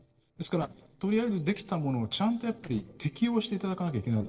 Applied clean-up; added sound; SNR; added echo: neural separator model SepFormer DNS4.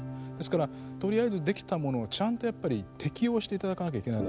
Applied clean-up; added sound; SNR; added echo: none; none; none; none.